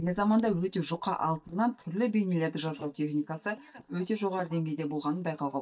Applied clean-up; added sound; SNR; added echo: neural mask model DeepFilterNet 3.